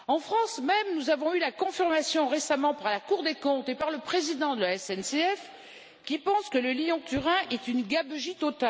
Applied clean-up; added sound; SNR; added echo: none; none; none; none.